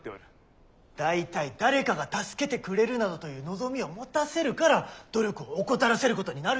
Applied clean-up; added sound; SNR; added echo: none; none; none; none.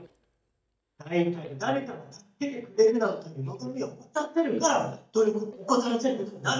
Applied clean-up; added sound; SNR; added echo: neural mask model DeepFilterNet 3.